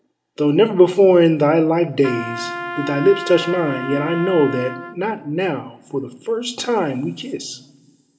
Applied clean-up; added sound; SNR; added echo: none; Trumpet; 10 dB; reverberation time 2.0 s.